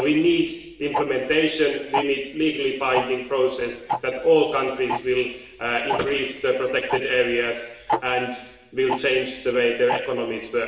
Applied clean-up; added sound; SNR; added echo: none; Tick-tock; 10 dB; reverberation time 0.9 s.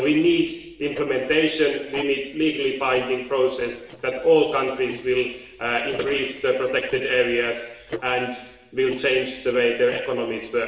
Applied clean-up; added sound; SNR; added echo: neural separator model SepFormer DNS4.